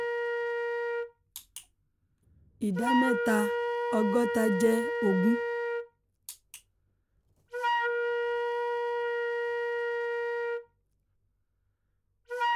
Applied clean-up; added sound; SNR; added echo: none; Wind instrument, woodwind instrument; -2 dB; none.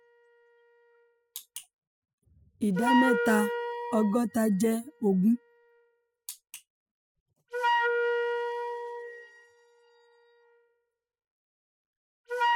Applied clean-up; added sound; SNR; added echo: classical method spectral subtraction.